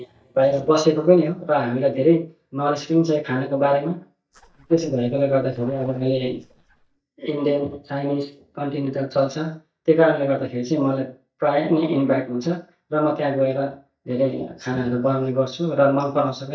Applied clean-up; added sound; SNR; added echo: neural mask model DeepFilterNet 3.